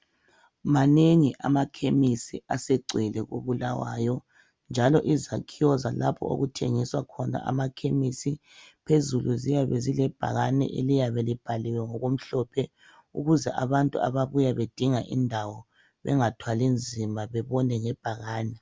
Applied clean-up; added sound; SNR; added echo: none; none; none; none.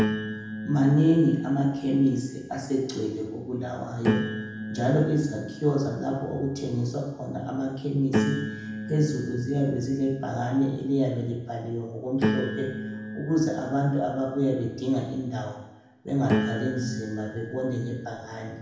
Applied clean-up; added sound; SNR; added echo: none; Piano; 7 dB; reverberation time 0.9 s.